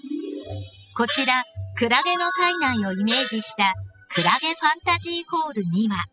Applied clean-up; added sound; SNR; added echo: classical method spectral subtraction.